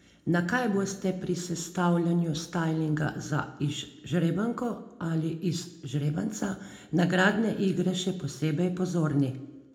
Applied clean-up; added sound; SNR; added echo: none; none; none; reverberation time 0.3 s.